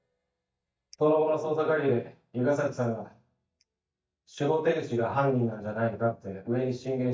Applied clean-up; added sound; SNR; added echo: neural mask model DeepFilterNet 3.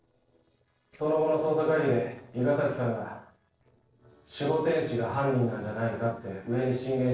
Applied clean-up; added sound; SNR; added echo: neural separator model SepFormer DNS4.